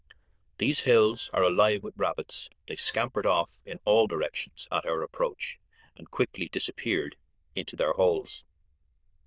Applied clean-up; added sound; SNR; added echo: neural diffusion model UNIVERSE++.